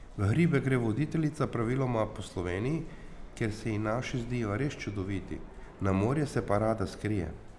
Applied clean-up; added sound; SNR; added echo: none; Subway, metro, underground; 15 dB; none.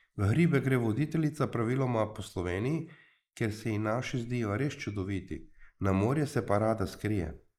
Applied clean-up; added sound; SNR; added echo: neural mask model Resemble Enhance denoiser.